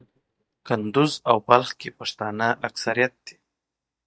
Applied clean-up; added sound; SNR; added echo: neural mask model DeepFilterNet 3.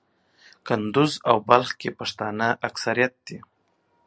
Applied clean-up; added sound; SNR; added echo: none; none; none; none.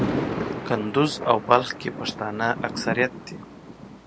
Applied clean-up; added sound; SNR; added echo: none; Thunder; 6 dB; none.